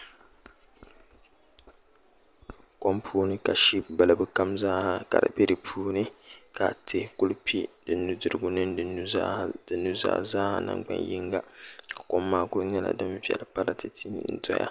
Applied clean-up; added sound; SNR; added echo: none; none; none; none.